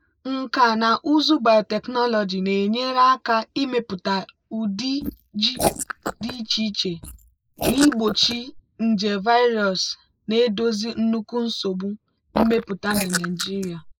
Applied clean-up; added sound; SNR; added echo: neural mask model Resemble Enhance denoiser.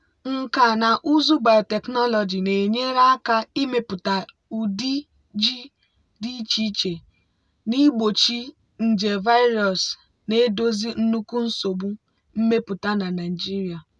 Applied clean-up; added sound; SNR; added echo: none; none; none; none.